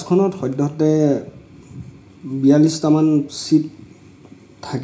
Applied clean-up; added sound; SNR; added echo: none; none; none; reverberation time 0.4 s.